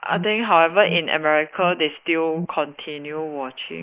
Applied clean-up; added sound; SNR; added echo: neural mask model Resemble Enhance denoiser.